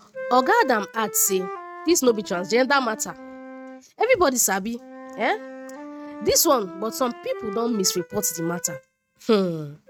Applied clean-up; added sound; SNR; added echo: neural mask model RNNoise.